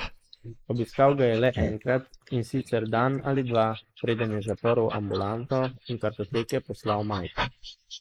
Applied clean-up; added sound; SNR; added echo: neural mask model Resemble Enhance denoiser.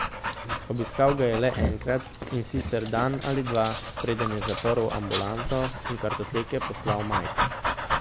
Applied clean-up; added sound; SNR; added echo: none; Dog; 3 dB; none.